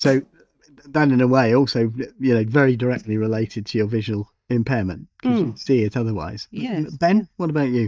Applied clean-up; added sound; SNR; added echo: neural mask model DeepFilterNet 3.